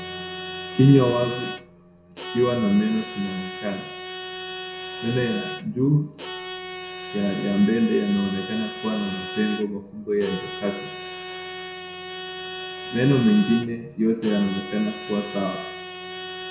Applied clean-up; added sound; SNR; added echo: none; Bowed string instrument; 10 dB; reverberation time 0.6 s.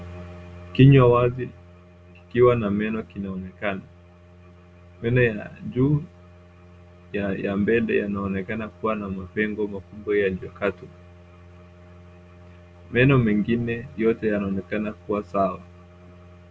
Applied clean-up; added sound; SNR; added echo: none; none; none; none.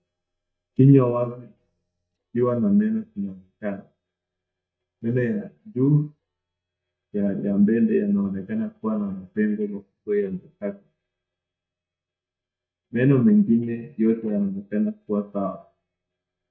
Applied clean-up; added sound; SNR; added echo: neural mask model DeepFilterNet 3.